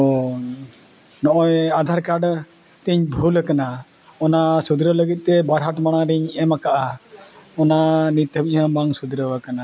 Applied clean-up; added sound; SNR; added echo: none; none; none; none.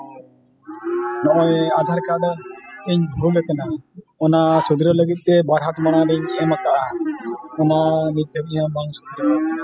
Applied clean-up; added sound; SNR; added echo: classical method spectral subtraction.